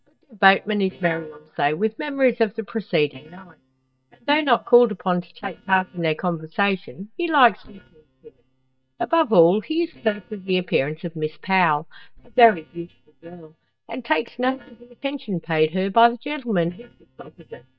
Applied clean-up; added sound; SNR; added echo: neural mask model DeepFilterNet 3.